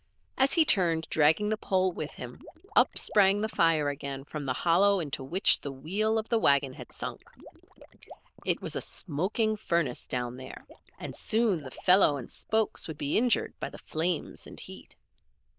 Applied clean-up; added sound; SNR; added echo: neural diffusion model UNIVERSE++.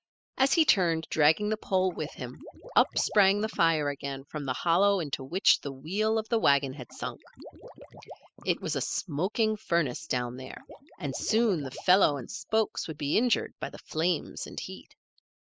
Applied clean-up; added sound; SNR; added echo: classical method spectral subtraction.